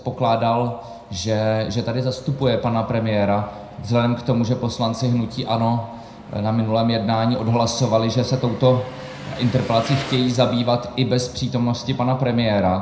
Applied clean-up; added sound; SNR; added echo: none; Engine; 19 dB; reverberation time 0.5 s.